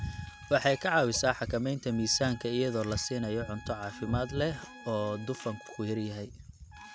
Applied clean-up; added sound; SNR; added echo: none; Trumpet; 20 dB; none.